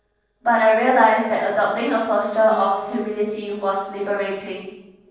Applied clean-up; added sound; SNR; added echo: neural separator model SepFormer DNS4.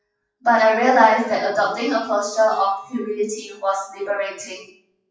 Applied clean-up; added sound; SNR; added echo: classical method WPE with log-MMSE.